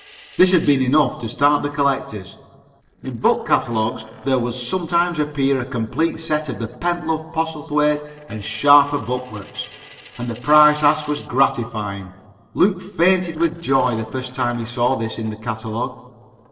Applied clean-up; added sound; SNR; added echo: neural separator model SepFormer DNS4.